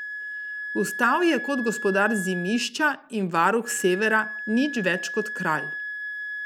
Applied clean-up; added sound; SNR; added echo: none; Wind instrument, woodwind instrument; 8 dB; none.